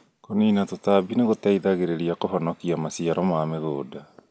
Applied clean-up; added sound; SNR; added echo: none; none; none; none.